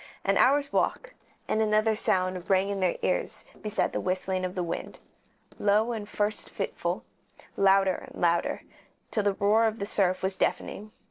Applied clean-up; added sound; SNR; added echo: neural separator model SepFormer DNS4.